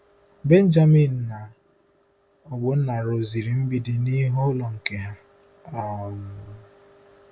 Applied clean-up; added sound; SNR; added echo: none; none; none; none.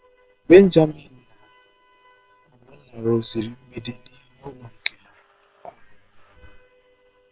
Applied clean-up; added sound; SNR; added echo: neural separator model SepFormer WHAM!.